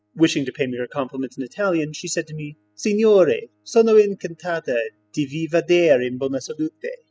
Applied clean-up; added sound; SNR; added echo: classical method spectral subtraction.